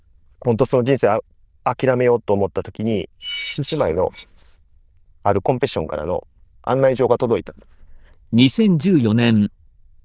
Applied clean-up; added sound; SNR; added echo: neural diffusion model UNIVERSE++.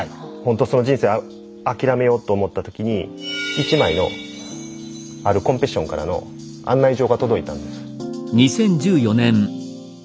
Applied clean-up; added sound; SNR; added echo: none; none; none; none.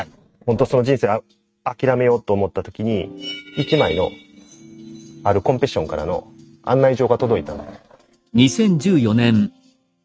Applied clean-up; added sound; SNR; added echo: neural mask model RNNoise.